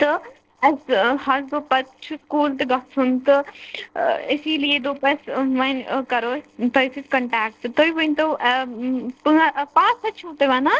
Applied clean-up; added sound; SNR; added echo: neural separator model SepFormer DNS4.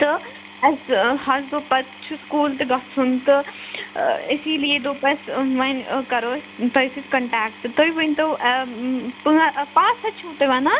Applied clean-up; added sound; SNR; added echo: none; Power tool; 18 dB; none.